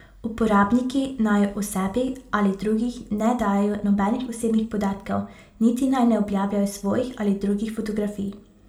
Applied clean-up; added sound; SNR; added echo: none; none; none; reverberation time 0.4 s.